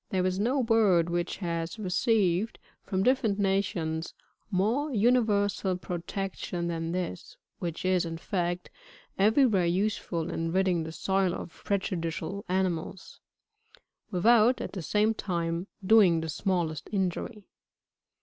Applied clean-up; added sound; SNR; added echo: none; none; none; none.